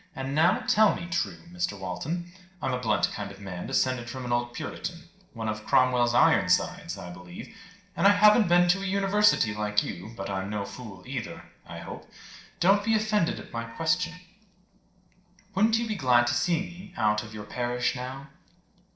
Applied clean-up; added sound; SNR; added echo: neural separator model SepFormer DNS4.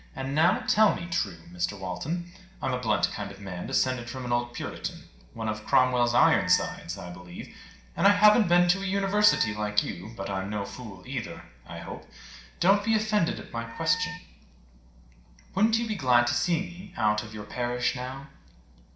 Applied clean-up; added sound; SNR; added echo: none; Wind instrument, woodwind instrument; 14 dB; reverberation time 0.5 s.